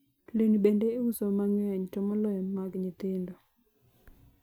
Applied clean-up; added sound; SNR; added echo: none; none; none; none.